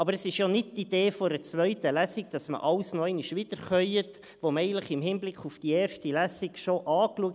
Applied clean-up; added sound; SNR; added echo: none; none; none; none.